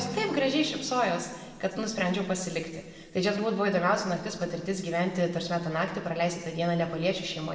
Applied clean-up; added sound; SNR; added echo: none; Acoustic guitar; 19 dB; reverberation time 1.5 s.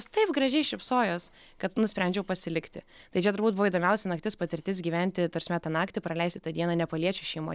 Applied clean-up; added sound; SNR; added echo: none; none; none; none.